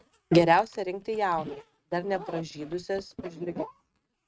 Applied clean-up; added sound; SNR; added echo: neural mask model RNNoise.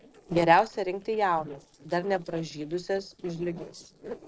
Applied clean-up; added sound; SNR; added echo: neural separator model SepFormer DNS4.